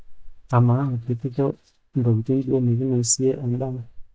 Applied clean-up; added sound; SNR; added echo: neural mask model DeepFilterNet 3.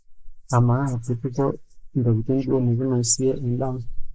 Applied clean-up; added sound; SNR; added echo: neural mask model Resemble Enhance denoiser.